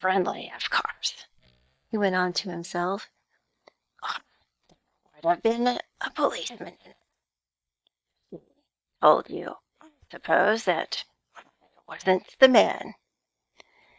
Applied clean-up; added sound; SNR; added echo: neural mask model DeepFilterNet 3.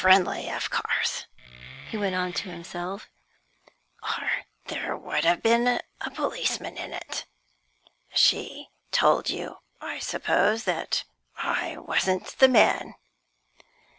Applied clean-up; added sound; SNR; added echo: none; Wood; 15 dB; none.